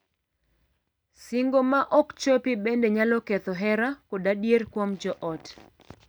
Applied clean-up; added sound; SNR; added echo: none; none; none; none.